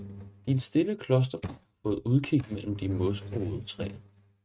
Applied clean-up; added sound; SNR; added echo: neural mask model RNNoise.